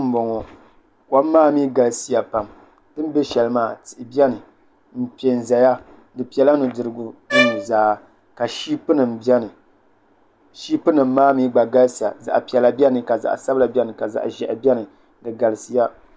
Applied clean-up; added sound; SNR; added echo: none; Bowed string instrument; 3 dB; none.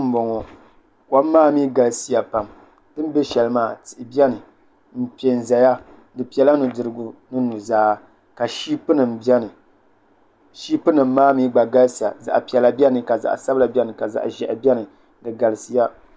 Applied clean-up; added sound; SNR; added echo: none; none; none; none.